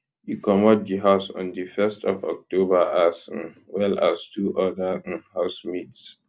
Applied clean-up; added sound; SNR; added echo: none; none; none; none.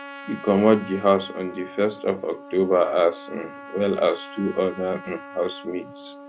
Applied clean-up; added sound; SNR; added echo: none; Trumpet; 16 dB; none.